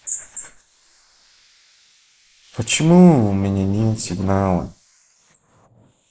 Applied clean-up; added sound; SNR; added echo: neural mask model Resemble Enhance denoiser.